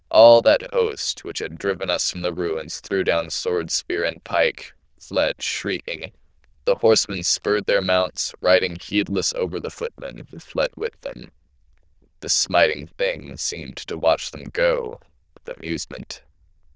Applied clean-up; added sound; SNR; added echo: neural diffusion model UNIVERSE++.